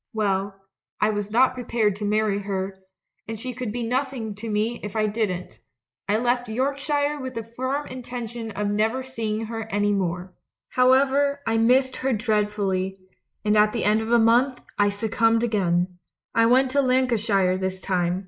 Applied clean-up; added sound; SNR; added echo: neural mask model Resemble Enhance denoiser.